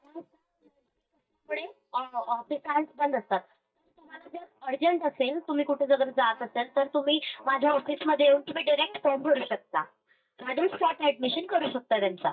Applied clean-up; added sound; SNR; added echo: neural mask model DeepFilterNet 3.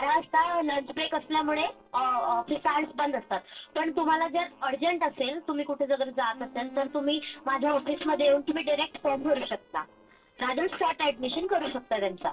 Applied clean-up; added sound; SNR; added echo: neural separator model SepFormer DNS4.